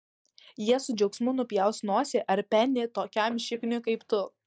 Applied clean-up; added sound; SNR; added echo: neural mask model DeepFilterNet 3.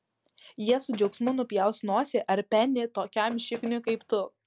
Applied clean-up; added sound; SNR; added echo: none; Knock; 17 dB; none.